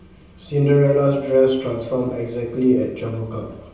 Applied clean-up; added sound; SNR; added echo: none; none; none; reverberation time 0.7 s.